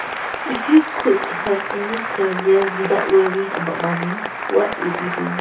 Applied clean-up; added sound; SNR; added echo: none; Applause; 6 dB; reverberation time 0.3 s.